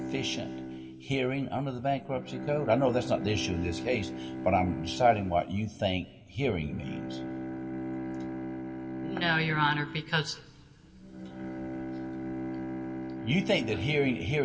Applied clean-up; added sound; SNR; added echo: none; Bowed string instrument; 7 dB; reverberation time 2.1 s.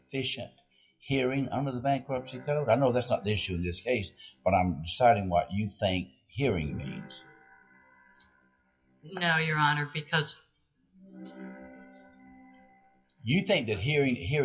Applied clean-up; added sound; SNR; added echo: classical method WPE with log-MMSE.